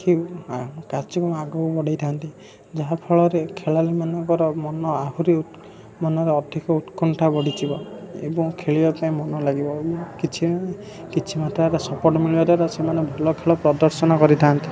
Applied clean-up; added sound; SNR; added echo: none; none; none; none.